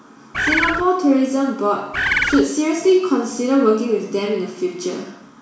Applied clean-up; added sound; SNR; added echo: none; Bird; 1 dB; reverberation time 0.7 s.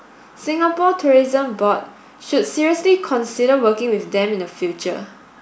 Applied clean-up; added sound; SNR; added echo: none; none; none; none.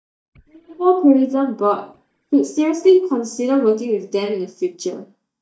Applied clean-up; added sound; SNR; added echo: neural mask model DeepFilterNet 3.